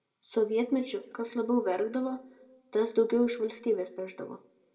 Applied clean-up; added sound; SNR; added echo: none; none; none; reverberation time 0.5 s.